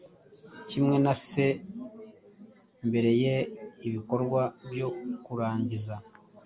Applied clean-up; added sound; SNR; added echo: none; none; none; none.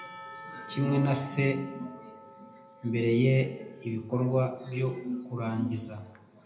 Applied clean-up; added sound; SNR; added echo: none; Church bell / Percussion; 19 dB; reverberation time 0.8 s.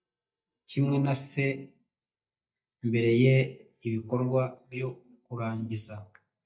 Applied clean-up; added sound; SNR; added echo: neural mask model DeepFilterNet 3.